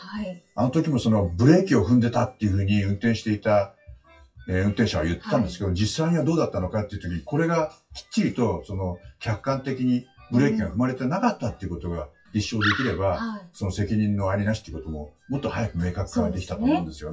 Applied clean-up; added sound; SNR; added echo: classical method WPE with log-MMSE.